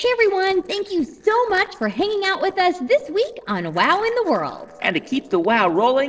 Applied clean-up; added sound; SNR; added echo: neural separator model SepFormer DNS4.